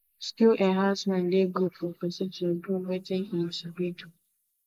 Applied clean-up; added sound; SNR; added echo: neural mask model Resemble Enhance denoiser.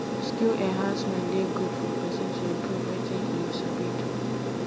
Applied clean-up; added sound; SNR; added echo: none; Aircraft; -2 dB; none.